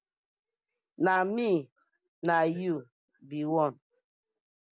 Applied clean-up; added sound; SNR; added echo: none; none; none; none.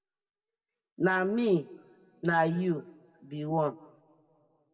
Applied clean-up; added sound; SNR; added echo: none; none; none; reverberation time 1.3 s.